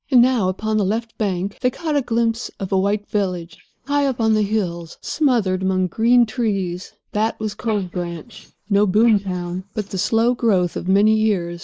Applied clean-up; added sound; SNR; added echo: neural mask model Resemble Enhance denoiser.